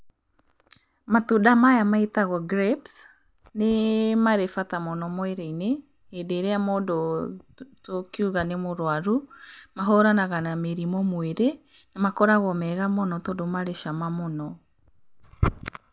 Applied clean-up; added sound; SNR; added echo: none; none; none; none.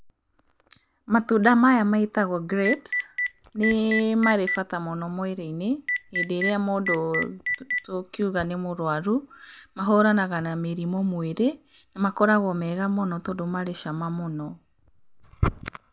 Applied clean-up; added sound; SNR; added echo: none; Telephone; 5 dB; none.